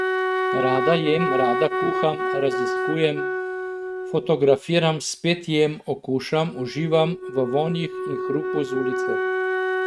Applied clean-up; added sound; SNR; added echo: neural mask model RNNoise.